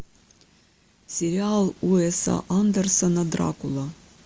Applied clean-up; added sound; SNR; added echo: none; none; none; none.